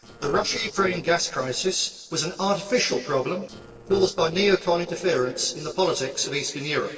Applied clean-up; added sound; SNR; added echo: neural separator model SepFormer DNS4.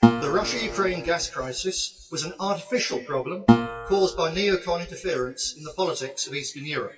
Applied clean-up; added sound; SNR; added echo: classical method WPE with log-MMSE.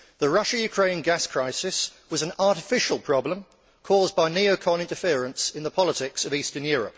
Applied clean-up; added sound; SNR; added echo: none; none; none; none.